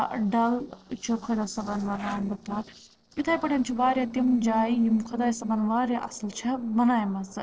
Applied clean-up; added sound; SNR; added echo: neural separator model SepFormer DNS4.